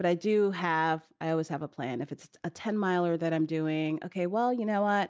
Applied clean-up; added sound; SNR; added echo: none; none; none; none.